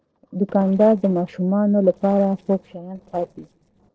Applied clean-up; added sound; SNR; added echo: neural separator model SepFormer DNS4.